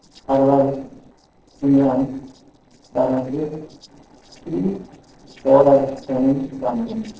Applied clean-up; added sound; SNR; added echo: neural separator model SepFormer DNS4.